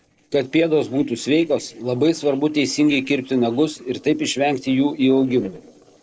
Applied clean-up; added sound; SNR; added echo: neural separator model SepFormer DNS4.